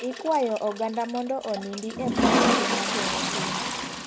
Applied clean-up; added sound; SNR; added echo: none; Toilet flush; -3 dB; none.